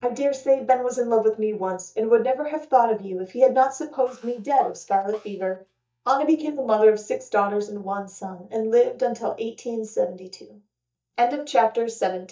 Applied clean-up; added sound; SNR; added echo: neural mask model DeepFilterNet 3.